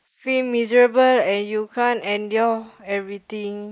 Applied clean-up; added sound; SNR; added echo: neural mask model Resemble Enhance denoiser.